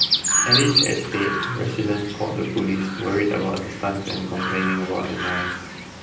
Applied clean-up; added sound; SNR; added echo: none; Chirp, tweet; 1 dB; reverberation time 0.6 s.